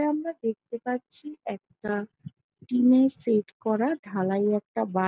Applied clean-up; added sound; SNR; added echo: none; none; none; none.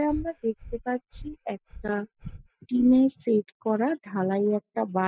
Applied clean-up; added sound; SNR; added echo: classical method spectral subtraction.